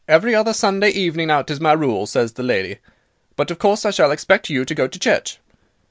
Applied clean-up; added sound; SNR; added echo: none; none; none; none.